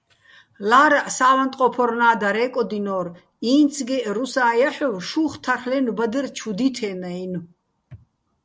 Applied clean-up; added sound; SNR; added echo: none; none; none; none.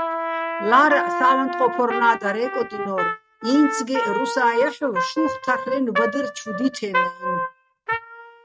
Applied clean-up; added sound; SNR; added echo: neural mask model RNNoise.